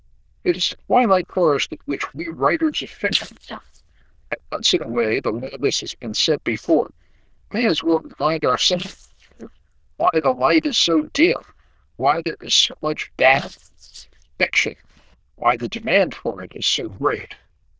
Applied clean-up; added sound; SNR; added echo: neural diffusion model UNIVERSE++.